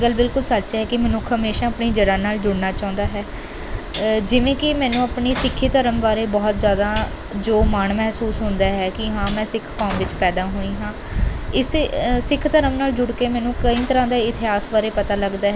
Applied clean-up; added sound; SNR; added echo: none; Train; 18 dB; none.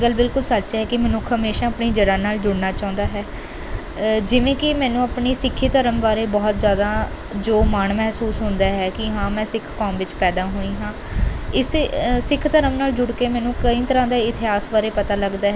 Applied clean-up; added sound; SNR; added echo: none; none; none; none.